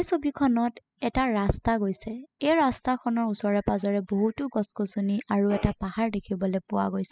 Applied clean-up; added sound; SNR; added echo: classical method spectral subtraction.